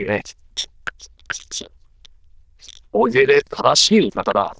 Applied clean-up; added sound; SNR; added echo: neural diffusion model UNIVERSE++.